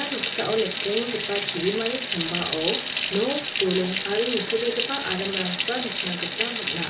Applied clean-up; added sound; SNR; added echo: none; Sink (filling or washing) / Water tap, faucet; 1 dB; reverberation time 0.2 s.